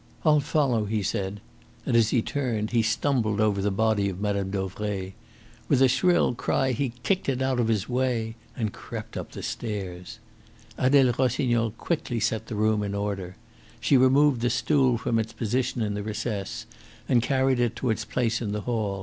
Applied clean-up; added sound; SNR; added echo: none; none; none; none.